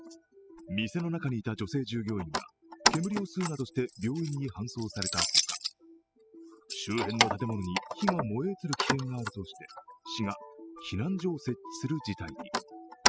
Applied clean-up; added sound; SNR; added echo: classical method spectral subtraction.